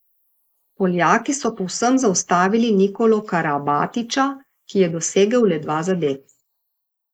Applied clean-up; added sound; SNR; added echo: neural mask model Resemble Enhance denoiser.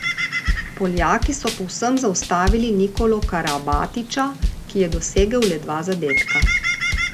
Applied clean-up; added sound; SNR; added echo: none; Bird + Drum / Drum kit; 2 dB; none.